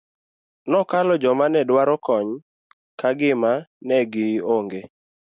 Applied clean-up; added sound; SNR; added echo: none; none; none; none.